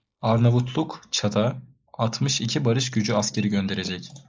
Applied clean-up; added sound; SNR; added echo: neural mask model Resemble Enhance denoiser.